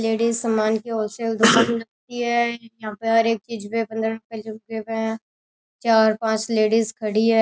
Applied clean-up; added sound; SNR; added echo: none; none; none; none.